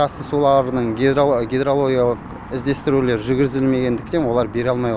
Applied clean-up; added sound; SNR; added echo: none; none; none; none.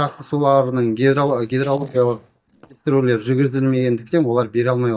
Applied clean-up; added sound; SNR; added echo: neural mask model DeepFilterNet 3.